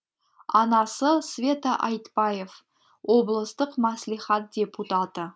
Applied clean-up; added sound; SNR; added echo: none; none; none; none.